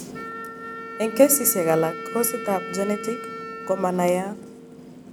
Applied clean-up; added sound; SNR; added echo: none; Wind instrument, woodwind instrument; 11 dB; none.